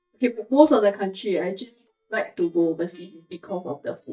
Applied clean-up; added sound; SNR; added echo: neural mask model DeepFilterNet 3.